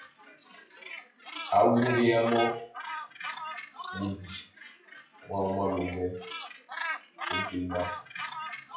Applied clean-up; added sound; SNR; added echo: classical method WPE with log-MMSE.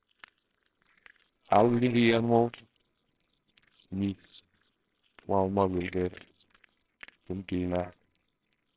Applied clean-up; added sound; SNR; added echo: neural separator model SepFormer WHAMR!.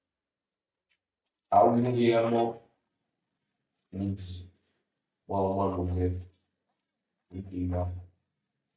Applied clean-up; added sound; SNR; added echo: neural mask model DeepFilterNet 3.